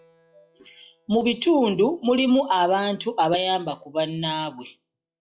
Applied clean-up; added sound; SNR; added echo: classical method log-MMSE.